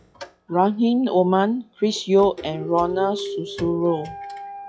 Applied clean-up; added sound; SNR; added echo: classical method log-MMSE.